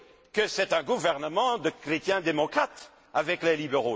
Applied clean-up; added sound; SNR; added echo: none; none; none; none.